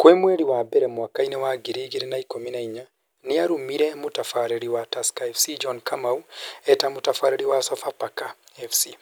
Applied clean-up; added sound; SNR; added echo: none; none; none; none.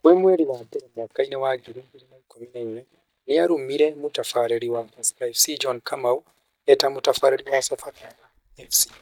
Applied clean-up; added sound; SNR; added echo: neural mask model DeepFilterNet 3.